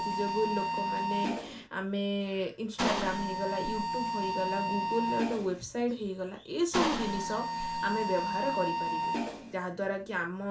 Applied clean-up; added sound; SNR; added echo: none; Mechanisms; 0 dB; reverberation time 0.3 s.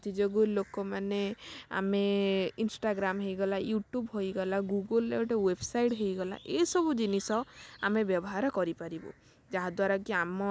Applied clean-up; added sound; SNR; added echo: none; none; none; none.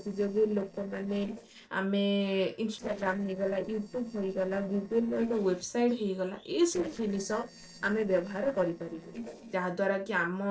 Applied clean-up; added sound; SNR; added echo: neural separator model SepFormer DNS4.